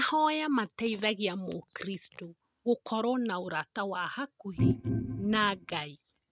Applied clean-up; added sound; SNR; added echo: neural mask model RNNoise.